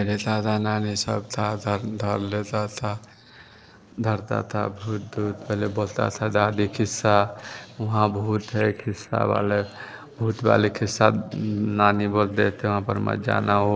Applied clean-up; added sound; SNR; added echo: neural separator model SepFormer DNS4.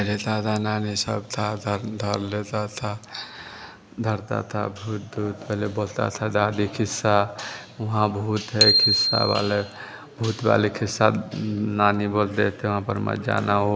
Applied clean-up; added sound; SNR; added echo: none; Bicycle bell; 1 dB; none.